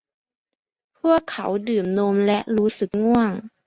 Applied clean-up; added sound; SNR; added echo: none; none; none; none.